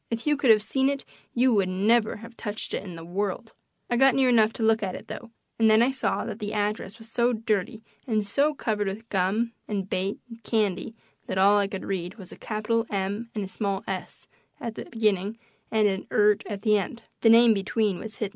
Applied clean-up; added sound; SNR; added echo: none; none; none; none.